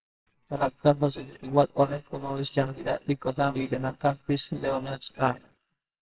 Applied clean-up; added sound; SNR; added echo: neural separator model SepFormer WHAMR!.